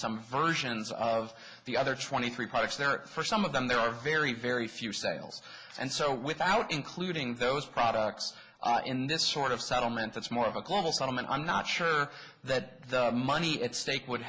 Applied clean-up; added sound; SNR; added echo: none; none; none; none.